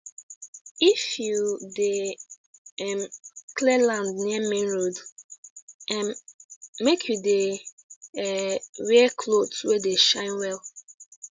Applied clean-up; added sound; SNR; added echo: none; none; none; none.